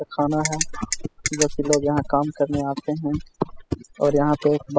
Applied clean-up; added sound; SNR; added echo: classical method spectral subtraction.